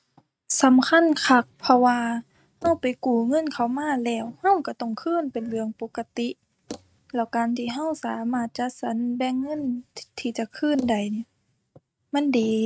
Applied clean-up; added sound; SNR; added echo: neural mask model RNNoise.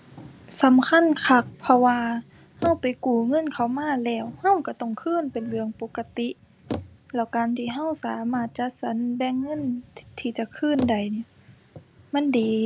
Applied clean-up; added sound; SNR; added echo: none; Bicycle; 18 dB; none.